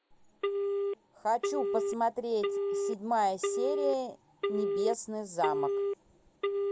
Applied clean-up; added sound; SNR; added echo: none; Telephone; -1 dB; none.